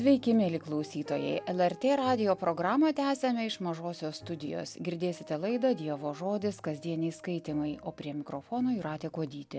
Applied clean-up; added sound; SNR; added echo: none; none; none; none.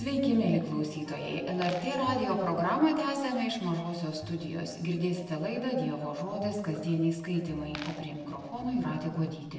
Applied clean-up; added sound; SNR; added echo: none; Coin (dropping); 18 dB; reverberation time 1.3 s.